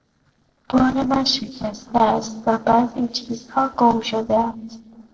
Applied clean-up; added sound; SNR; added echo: neural separator model SepFormer DNS4.